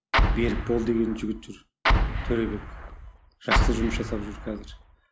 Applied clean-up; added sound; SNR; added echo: none; Explosion; -3 dB; none.